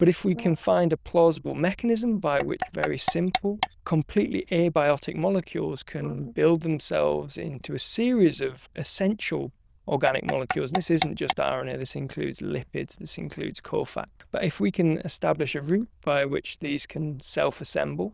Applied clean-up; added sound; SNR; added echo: neural diffusion model UNIVERSE++.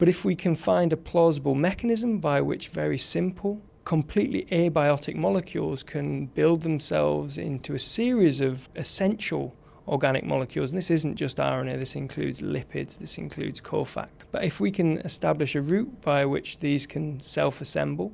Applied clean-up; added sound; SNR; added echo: none; none; none; none.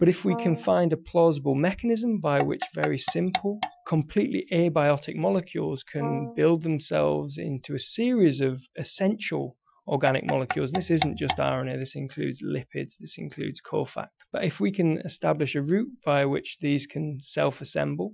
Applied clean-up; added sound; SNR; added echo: classical method Wiener filter.